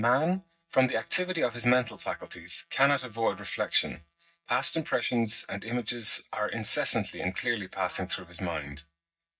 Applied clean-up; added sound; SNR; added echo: neural mask model DeepFilterNet 3.